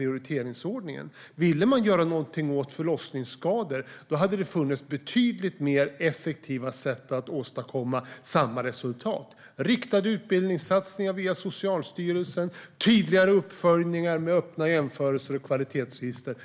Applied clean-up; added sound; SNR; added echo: none; none; none; none.